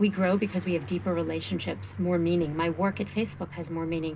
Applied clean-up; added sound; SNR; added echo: none; Aircraft; 13 dB; reverberation time 0.2 s.